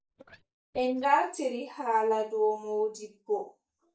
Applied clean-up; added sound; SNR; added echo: neural mask model DeepFilterNet 3.